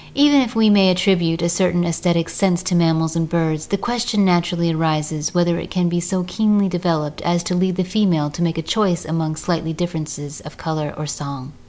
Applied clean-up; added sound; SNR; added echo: none; none; none; none.